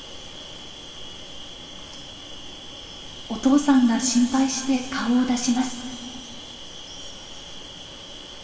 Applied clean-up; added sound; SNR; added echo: none; none; none; reverberation time 2.1 s.